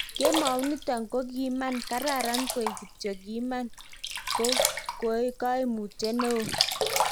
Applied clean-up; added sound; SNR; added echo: none; Sink (filling or washing); 2 dB; none.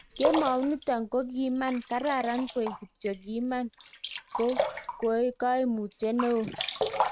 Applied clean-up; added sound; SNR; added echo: neural mask model RNNoise.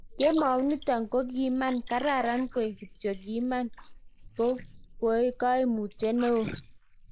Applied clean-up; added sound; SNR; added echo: neural mask model Resemble Enhance denoiser.